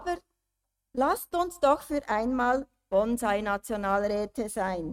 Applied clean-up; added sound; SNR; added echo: neural mask model RNNoise.